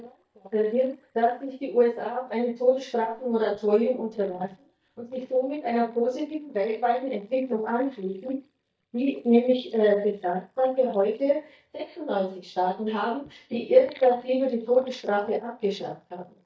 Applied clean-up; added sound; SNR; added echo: neural mask model DeepFilterNet 3.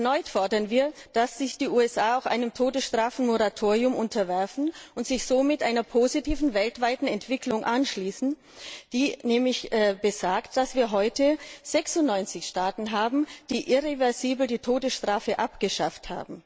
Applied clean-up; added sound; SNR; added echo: none; none; none; none.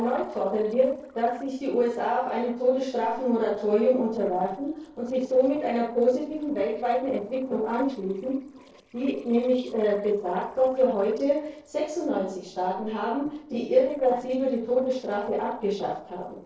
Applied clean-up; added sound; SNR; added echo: neural separator model SepFormer DNS4.